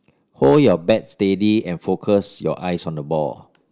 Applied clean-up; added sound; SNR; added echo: none; none; none; none.